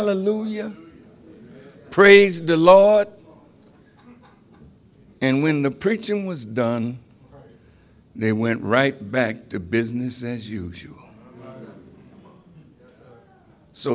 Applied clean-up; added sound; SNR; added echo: none; none; none; none.